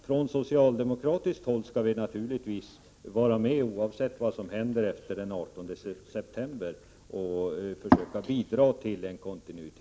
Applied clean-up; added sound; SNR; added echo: none; none; none; none.